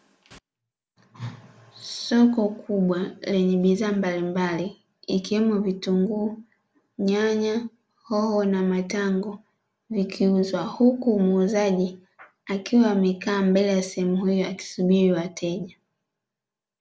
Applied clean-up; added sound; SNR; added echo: none; none; none; none.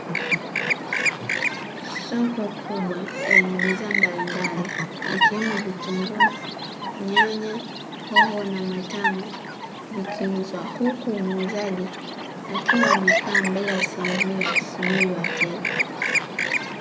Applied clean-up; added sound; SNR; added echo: none; Chirp, tweet; -4 dB; none.